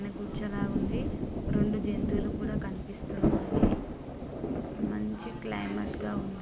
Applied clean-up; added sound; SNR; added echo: none; Rain; -5 dB; none.